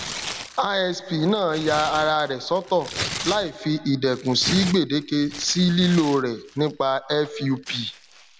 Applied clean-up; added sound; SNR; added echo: none; Tearing; 12 dB; none.